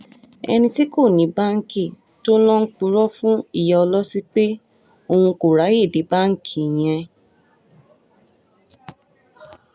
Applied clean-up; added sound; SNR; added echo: none; none; none; none.